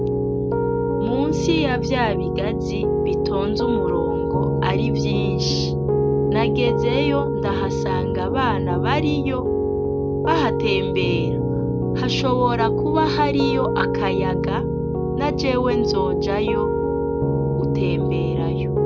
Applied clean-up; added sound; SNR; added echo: none; Piano; -5 dB; none.